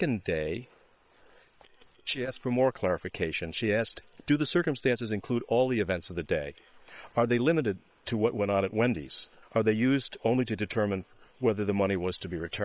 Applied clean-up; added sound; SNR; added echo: neural separator model SepFormer WHAM!.